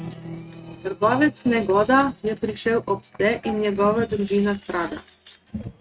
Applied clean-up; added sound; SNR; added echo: neural mask model RNNoise.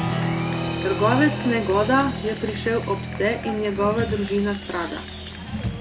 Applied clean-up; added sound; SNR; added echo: none; Applause; 4 dB; none.